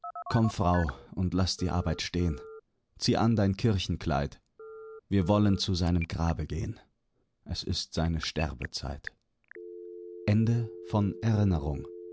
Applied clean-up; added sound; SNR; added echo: none; Telephone; 16 dB; none.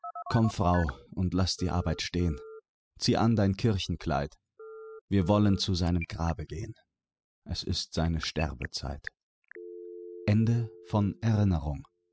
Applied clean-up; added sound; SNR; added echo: classical method spectral subtraction.